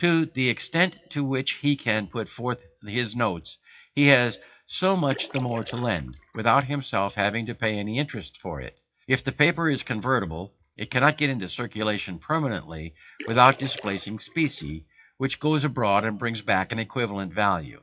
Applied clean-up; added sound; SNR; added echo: classical method WPE with log-MMSE.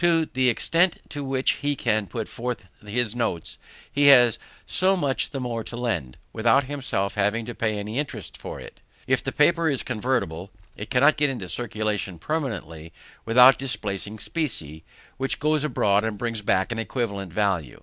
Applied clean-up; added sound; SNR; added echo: none; none; none; none.